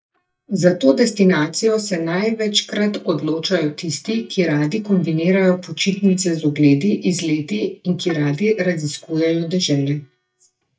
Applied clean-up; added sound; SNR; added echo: neural mask model DeepFilterNet 3.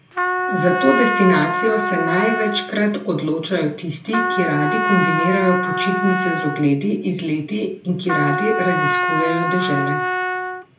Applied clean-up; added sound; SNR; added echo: none; Trumpet; 2 dB; reverberation time 0.3 s.